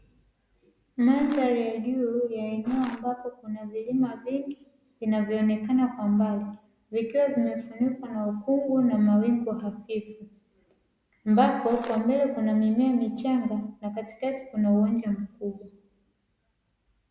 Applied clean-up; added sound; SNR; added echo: none; Crushing; 15 dB; none.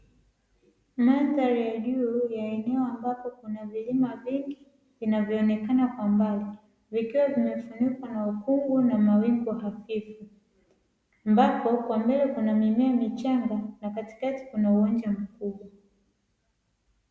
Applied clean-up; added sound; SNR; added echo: none; none; none; none.